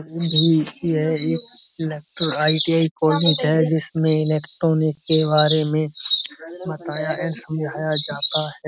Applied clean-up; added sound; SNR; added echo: none; Chirp, tweet; 9 dB; none.